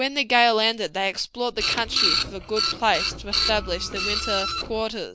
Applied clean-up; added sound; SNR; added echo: none; Printer; 1 dB; none.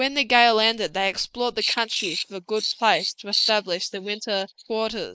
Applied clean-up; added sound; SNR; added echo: neural mask model Resemble Enhance denoiser.